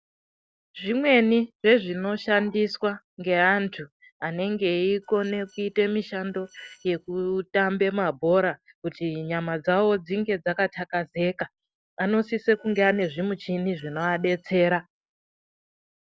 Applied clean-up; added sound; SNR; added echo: neural separator model SepFormer DNS4.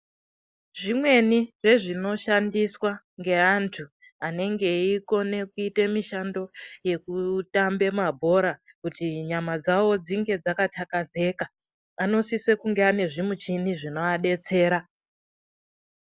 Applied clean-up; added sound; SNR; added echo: neural mask model Resemble Enhance denoiser.